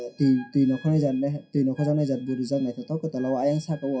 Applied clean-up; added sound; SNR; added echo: classical method WPE with log-MMSE.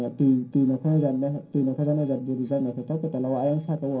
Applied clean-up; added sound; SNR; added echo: neural separator model SepFormer DNS4.